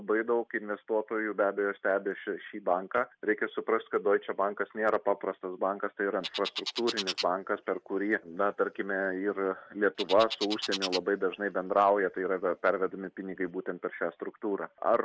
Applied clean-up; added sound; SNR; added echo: neural mask model Resemble Enhance denoiser.